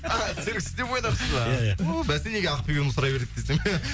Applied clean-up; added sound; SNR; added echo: none; none; none; none.